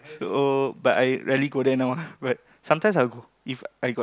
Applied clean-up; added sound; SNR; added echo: none; none; none; none.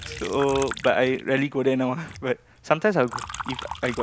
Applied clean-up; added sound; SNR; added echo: none; Liquid; 13 dB; none.